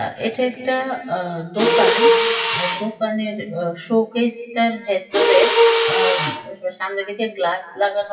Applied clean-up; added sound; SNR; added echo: classical method WPE with log-MMSE.